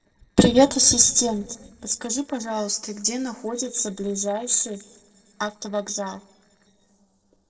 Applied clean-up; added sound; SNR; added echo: neural separator model SepFormer DNS4.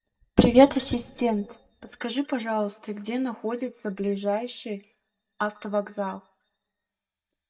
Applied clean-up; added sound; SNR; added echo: neural mask model DeepFilterNet 3.